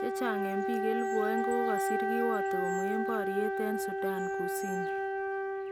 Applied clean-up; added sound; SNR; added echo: none; Wind instrument, woodwind instrument; -4 dB; none.